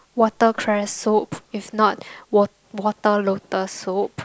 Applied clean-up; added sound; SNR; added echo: none; none; none; none.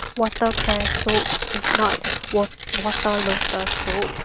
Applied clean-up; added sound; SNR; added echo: none; Tearing; -2 dB; none.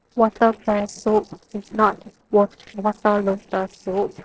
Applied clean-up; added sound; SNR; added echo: neural separator model SepFormer DNS4.